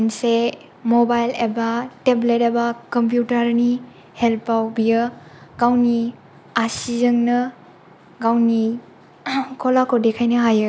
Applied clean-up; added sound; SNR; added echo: none; none; none; none.